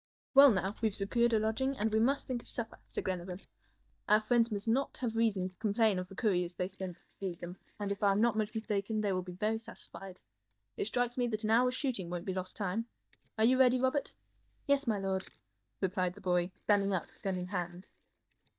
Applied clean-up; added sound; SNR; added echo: neural mask model DeepFilterNet 3.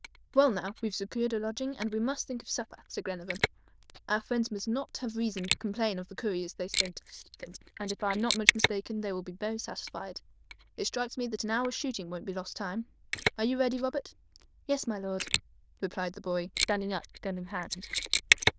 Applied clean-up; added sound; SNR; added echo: neural diffusion model UNIVERSE++.